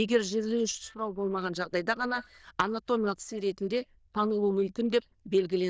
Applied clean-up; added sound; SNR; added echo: neural diffusion model UNIVERSE++.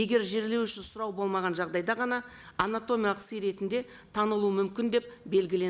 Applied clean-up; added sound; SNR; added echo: none; none; none; none.